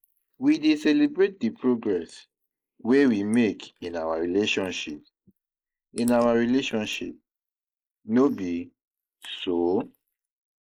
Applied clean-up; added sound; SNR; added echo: neural mask model Resemble Enhance denoiser.